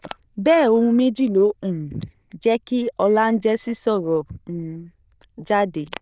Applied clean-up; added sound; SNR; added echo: neural diffusion model UNIVERSE++.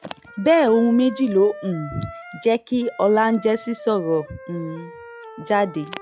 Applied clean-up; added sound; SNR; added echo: classical method log-MMSE.